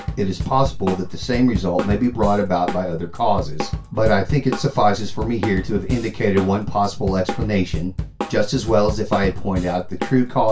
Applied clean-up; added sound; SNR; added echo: none; Drum kit; 9 dB; reverberation time 0.2 s.